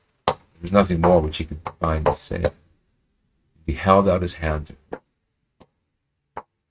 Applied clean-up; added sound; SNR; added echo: neural mask model RNNoise.